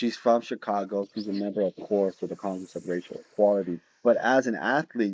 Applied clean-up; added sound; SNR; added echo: neural mask model Resemble Enhance denoiser.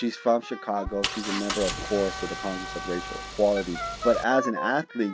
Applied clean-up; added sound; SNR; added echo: none; Wind instrument, woodwind instrument + Engine; 7 dB; none.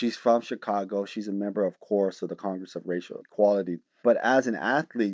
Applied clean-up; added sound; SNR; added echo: none; none; none; none.